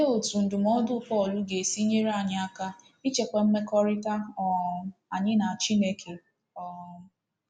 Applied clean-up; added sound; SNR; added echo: none; none; none; none.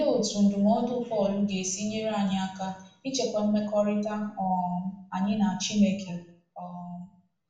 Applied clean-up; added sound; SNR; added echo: none; none; none; reverberation time 0.5 s.